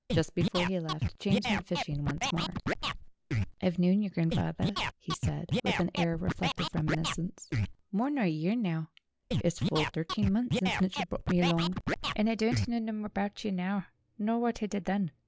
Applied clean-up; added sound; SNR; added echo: none; Scratching (performance technique); 2 dB; none.